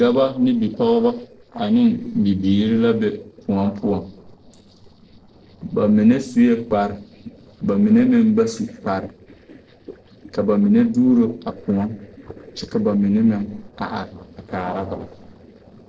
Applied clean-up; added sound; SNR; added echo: neural separator model SepFormer DNS4.